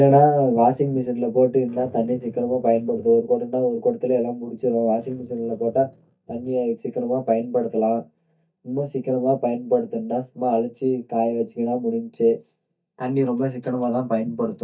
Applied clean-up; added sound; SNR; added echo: neural mask model DeepFilterNet 3.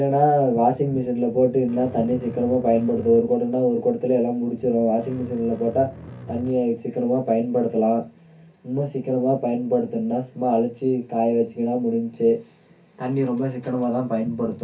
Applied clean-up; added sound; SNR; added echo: none; Bass guitar; 16 dB; reverberation time 0.3 s.